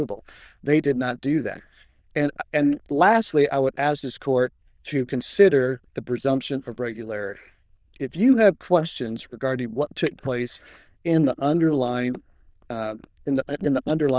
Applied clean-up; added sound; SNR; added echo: neural diffusion model UNIVERSE++.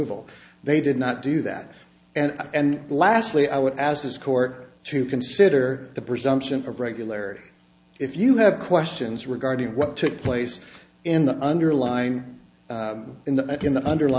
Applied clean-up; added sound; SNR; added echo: none; none; none; none.